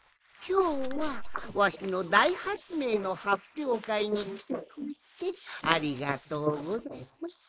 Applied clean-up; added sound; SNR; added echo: neural mask model Resemble Enhance denoiser.